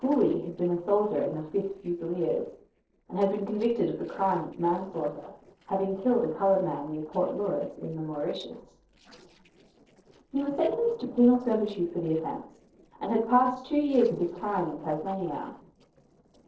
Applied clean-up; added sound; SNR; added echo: neural separator model SepFormer DNS4.